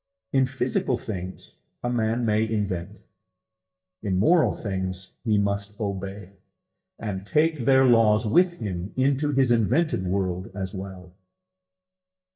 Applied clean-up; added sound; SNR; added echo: neural mask model DeepFilterNet 3.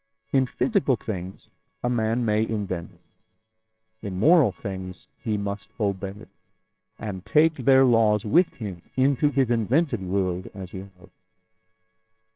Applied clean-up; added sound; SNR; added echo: neural separator model SepFormer WHAMR!.